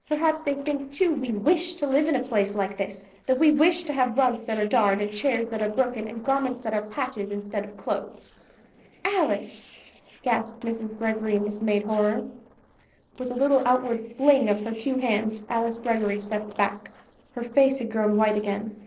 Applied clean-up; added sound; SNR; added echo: neural separator model SepFormer DNS4.